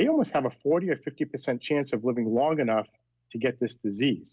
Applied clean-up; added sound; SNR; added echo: none; none; none; none.